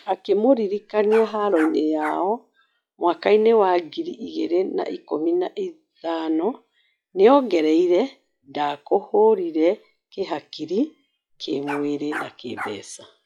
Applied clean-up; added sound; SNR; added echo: classical method log-MMSE.